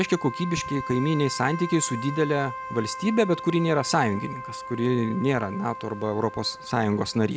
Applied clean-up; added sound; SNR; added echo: none; Wind instrument, woodwind instrument; 11 dB; none.